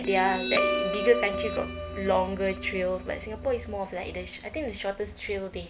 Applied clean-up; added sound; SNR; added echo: none; Guitar; 4 dB; none.